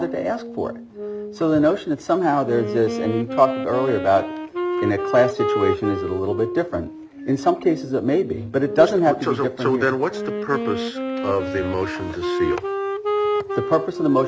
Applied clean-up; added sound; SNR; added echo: none; Wind instrument, woodwind instrument; 6 dB; none.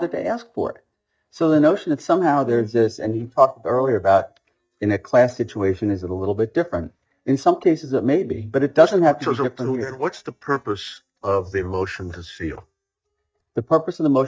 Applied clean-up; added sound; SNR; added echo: neural mask model DeepFilterNet 3.